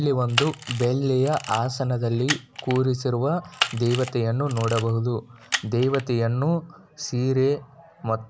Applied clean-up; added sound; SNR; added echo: none; Camera; 9 dB; none.